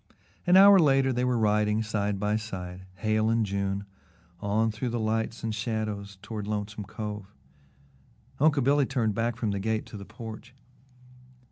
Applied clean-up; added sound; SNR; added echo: none; none; none; none.